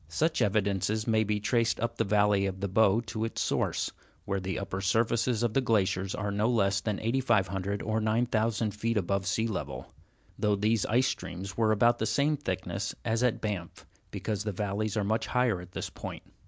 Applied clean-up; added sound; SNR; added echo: none; none; none; none.